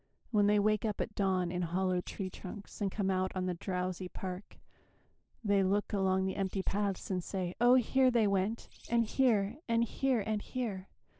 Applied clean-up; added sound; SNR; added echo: neural separator model SepFormer DNS4.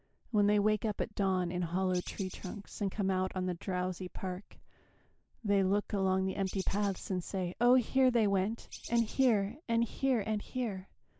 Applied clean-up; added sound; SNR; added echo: neural mask model Resemble Enhance denoiser.